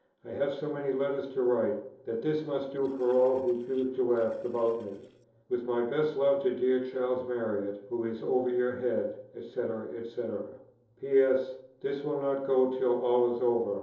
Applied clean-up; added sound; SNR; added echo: neural separator model SepFormer DNS4.